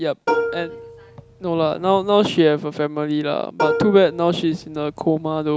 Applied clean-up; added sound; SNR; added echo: none; Plucked string instrument; 7 dB; none.